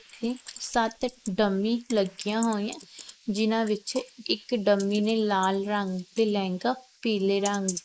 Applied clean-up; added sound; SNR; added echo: neural mask model Resemble Enhance denoiser.